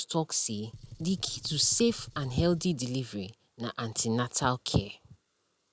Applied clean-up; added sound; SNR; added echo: none; Gunshot, gunfire; 17 dB; none.